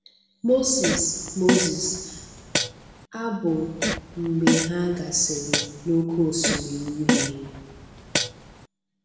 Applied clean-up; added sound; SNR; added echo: none; Fart; 2 dB; reverberation time 1.2 s.